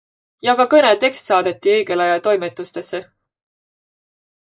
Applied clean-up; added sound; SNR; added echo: neural mask model Resemble Enhance denoiser.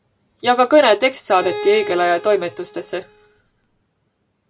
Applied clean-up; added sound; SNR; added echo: none; Bowed string instrument; 14 dB; none.